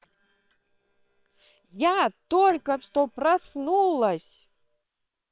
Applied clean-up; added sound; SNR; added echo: neural separator model SepFormer WHAM!.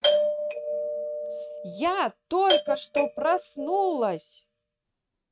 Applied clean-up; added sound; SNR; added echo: neural mask model RNNoise.